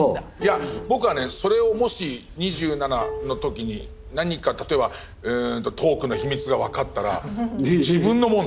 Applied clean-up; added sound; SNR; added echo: none; Plucked string instrument + Wind / Bird / Insect; 14 dB; none.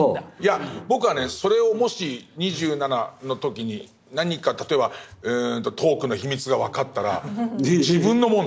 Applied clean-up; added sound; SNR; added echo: none; none; none; none.